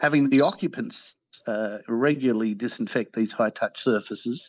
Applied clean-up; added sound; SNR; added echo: neural mask model Resemble Enhance denoiser.